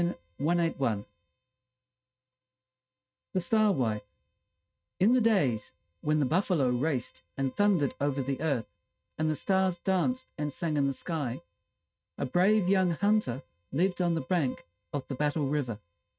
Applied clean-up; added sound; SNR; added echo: neural mask model RNNoise.